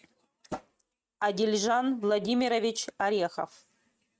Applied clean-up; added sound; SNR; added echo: neural mask model RNNoise.